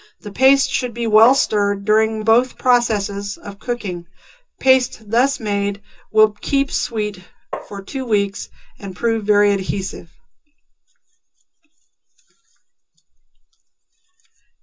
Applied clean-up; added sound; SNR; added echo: none; Tap; 10 dB; reverberation time 0.2 s.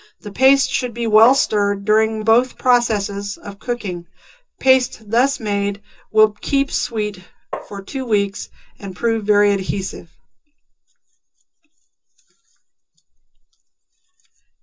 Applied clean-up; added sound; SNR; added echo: neural separator model SepFormer DNS4.